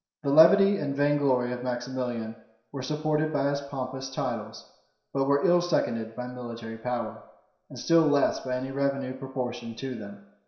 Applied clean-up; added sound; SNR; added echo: none; none; none; reverberation time 0.7 s.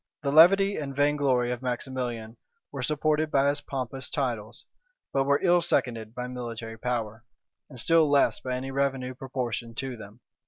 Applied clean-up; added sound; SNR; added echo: none; none; none; none.